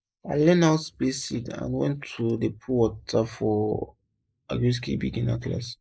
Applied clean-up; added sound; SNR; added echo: neural mask model Resemble Enhance denoiser.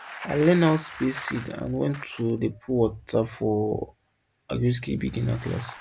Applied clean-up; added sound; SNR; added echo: none; Bicycle; 17 dB; none.